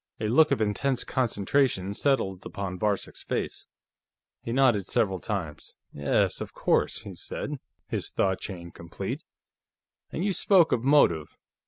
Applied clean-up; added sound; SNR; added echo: none; none; none; none.